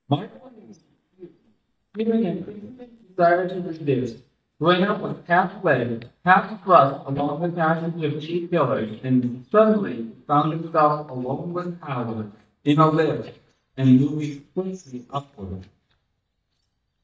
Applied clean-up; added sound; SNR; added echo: neural mask model DeepFilterNet 3.